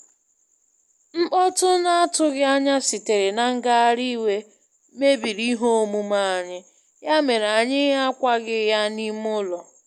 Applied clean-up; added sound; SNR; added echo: none; none; none; none.